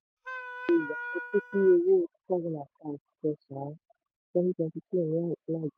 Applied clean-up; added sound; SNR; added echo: neural mask model RNNoise.